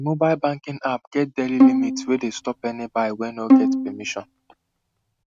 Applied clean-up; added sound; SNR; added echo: neural mask model RNNoise.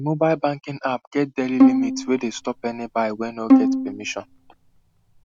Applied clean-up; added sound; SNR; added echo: none; Bowed string instrument; -4 dB; none.